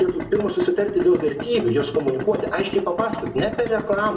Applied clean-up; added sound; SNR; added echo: none; Idling; 10 dB; reverberation time 0.5 s.